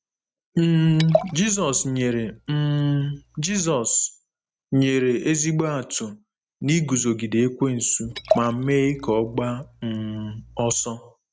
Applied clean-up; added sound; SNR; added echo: neural mask model RNNoise.